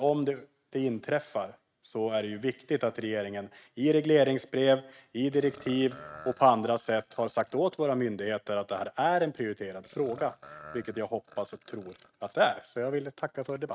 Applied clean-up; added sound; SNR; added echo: neural mask model RNNoise.